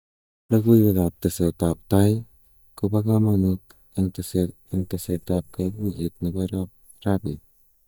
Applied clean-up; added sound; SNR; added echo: neural mask model DeepFilterNet 3.